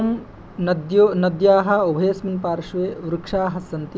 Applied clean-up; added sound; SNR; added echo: none; none; none; none.